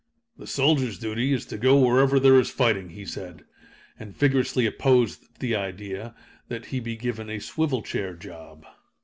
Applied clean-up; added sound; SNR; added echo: none; none; none; none.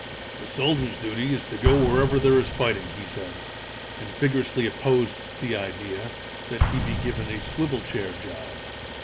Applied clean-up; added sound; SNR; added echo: none; Idling + Explosion; 4 dB; none.